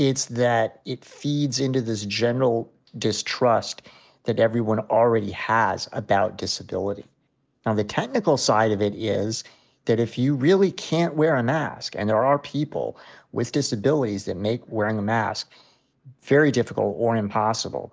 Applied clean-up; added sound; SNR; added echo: none; none; none; none.